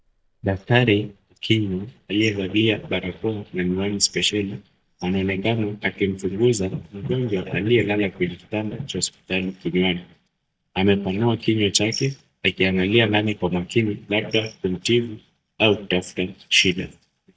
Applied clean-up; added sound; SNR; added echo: neural mask model DeepFilterNet 3.